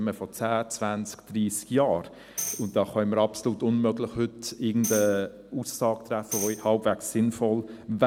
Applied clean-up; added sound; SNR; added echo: none; Tambourine; 12 dB; none.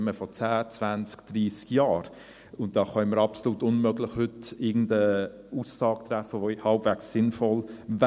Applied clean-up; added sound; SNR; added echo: none; none; none; none.